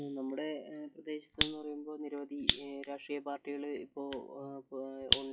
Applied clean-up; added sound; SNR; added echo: classical method log-MMSE.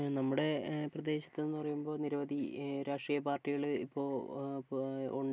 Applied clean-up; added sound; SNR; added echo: none; none; none; none.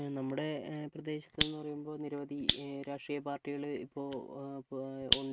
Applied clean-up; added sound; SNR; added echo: neural mask model RNNoise.